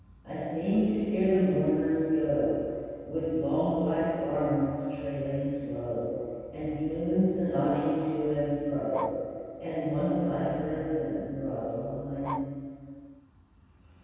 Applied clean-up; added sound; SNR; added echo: none; Bark; 14 dB; reverberation time 2.1 s.